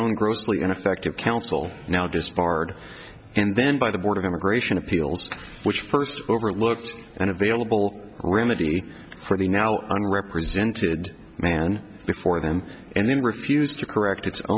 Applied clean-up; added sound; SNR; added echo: none; none; none; none.